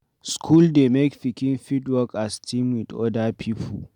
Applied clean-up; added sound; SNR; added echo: none; none; none; none.